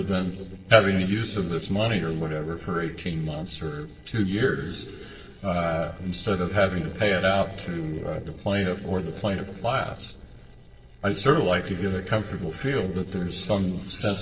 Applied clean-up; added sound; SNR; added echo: neural separator model SepFormer DNS4.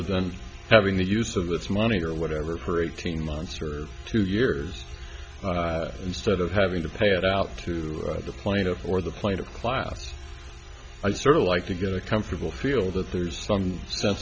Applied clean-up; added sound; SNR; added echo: none; none; none; none.